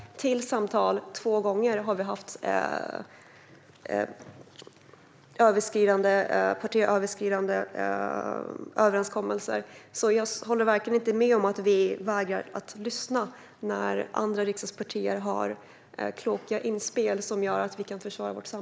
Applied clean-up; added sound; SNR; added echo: none; none; none; none.